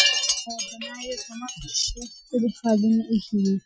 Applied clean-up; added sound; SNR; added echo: classical method Wiener filter.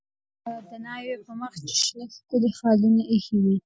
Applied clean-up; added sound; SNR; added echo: none; none; none; none.